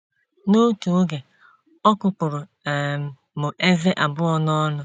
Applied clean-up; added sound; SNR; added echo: none; none; none; none.